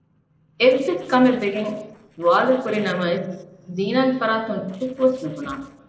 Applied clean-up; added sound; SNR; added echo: neural separator model SepFormer DNS4.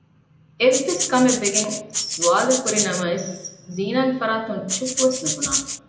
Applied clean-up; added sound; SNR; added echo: none; Rattle (instrument); 2 dB; reverberation time 0.8 s.